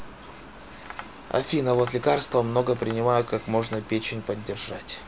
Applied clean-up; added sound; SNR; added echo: none; Tap; 20 dB; none.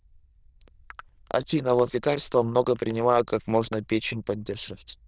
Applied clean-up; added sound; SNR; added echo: neural diffusion model UNIVERSE++.